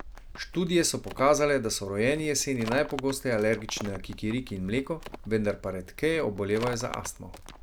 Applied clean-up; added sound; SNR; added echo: none; Livestock, farm animals, working animals; 14 dB; none.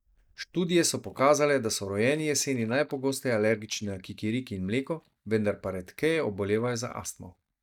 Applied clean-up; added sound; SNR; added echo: neural mask model DeepFilterNet 3.